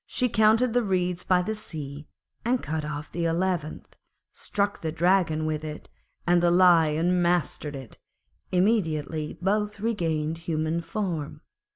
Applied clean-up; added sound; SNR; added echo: none; none; none; none.